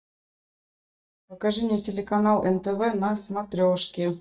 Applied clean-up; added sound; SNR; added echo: neural mask model DeepFilterNet 3.